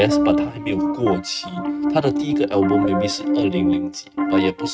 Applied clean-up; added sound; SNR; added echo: neural mask model RNNoise.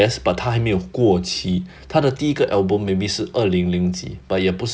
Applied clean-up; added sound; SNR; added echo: none; none; none; none.